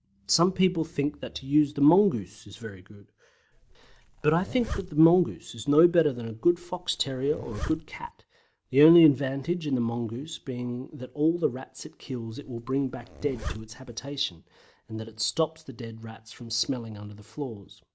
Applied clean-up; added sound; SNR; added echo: none; Zipper (clothing); 12 dB; none.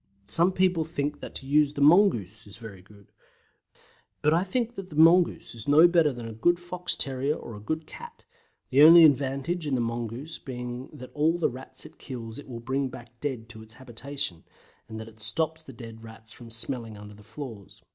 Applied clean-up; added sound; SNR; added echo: none; none; none; none.